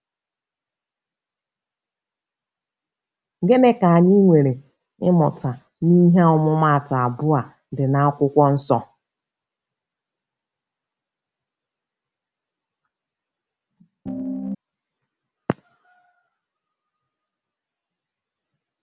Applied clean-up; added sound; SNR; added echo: none; Piano; 5 dB; none.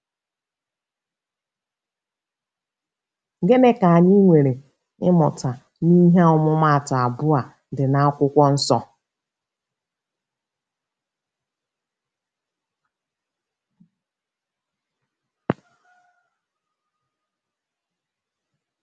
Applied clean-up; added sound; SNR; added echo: none; none; none; none.